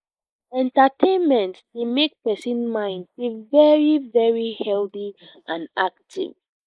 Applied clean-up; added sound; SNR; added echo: neural mask model Resemble Enhance denoiser.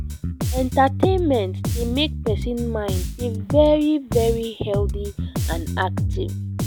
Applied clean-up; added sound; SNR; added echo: none; Bass guitar; 2 dB; none.